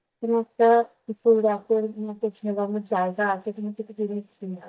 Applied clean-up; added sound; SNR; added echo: neural mask model DeepFilterNet 3.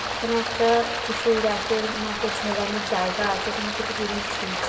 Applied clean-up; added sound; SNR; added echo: none; Stream; 3 dB; reverberation time 1.2 s.